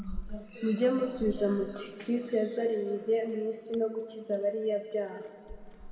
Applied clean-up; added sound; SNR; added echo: none; Chewing, mastication; 14 dB; reverberation time 2.1 s.